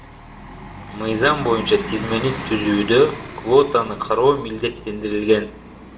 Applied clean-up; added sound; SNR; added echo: none; Bus; 13 dB; reverberation time 0.7 s.